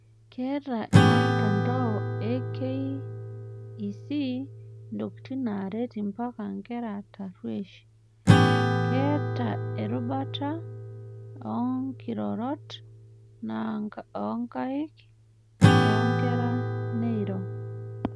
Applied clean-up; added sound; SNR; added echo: none; Acoustic guitar / Strum; -5 dB; none.